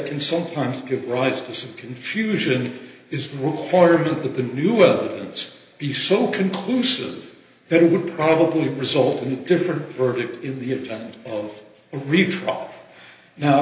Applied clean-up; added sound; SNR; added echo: none; none; none; reverberation time 1.4 s.